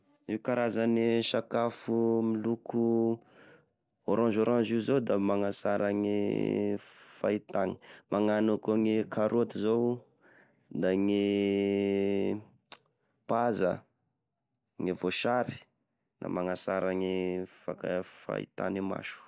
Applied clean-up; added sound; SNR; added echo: none; none; none; none.